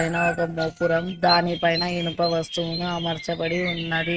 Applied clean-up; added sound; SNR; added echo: neural mask model RNNoise.